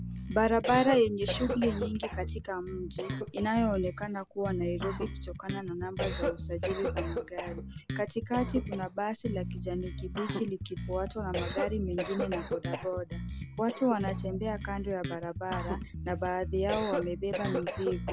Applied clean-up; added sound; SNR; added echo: none; Bass guitar + Cough; 4 dB; none.